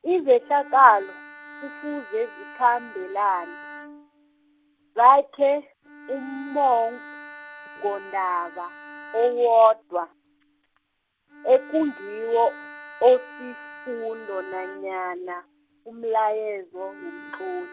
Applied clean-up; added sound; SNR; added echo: none; Bowed string instrument; 19 dB; none.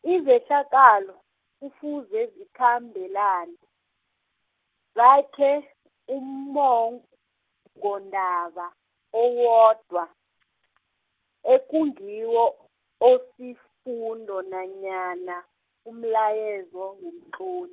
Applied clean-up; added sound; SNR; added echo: none; none; none; none.